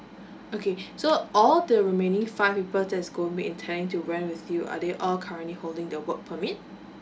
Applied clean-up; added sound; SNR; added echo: none; none; none; none.